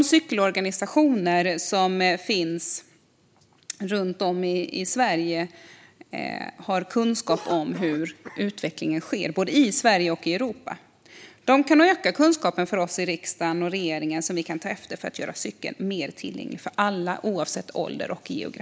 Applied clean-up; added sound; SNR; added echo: none; Cough; 16 dB; none.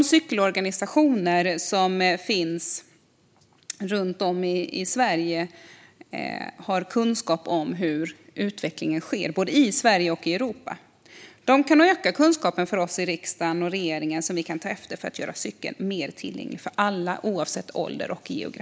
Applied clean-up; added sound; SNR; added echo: none; none; none; none.